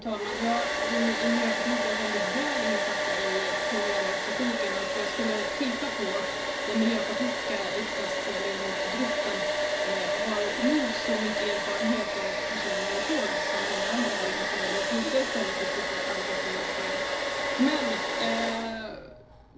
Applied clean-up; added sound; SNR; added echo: none; Domestic sounds, home sounds; -3 dB; reverberation time 0.4 s.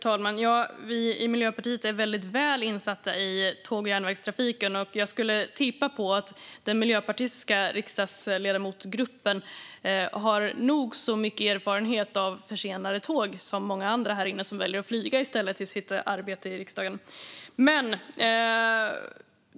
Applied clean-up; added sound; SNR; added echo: none; none; none; none.